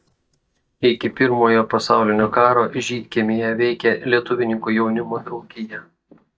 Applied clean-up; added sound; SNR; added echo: neural mask model DeepFilterNet 3.